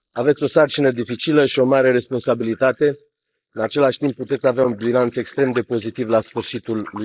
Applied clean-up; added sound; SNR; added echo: neural mask model Resemble Enhance denoiser.